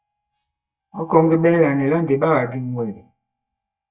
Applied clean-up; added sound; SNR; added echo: neural mask model DeepFilterNet 3.